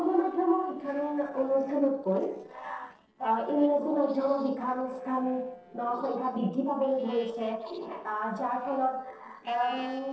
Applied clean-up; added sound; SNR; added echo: neural separator model SepFormer DNS4.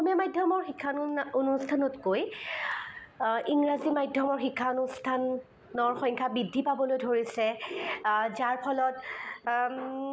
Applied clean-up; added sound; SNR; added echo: none; none; none; none.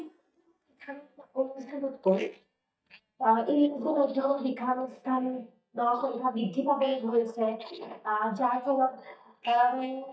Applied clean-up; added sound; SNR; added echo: neural mask model DeepFilterNet 3.